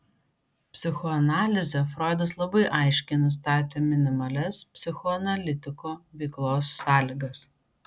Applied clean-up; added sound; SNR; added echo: none; none; none; none.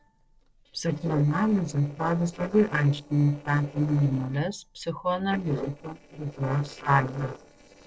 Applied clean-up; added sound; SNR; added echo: neural separator model SepFormer DNS4.